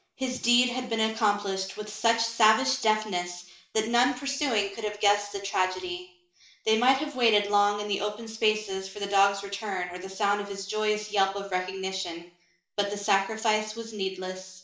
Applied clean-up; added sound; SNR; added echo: none; none; none; reverberation time 0.5 s.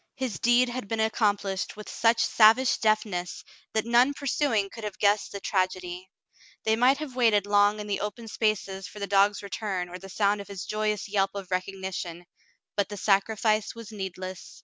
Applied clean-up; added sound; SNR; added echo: none; none; none; none.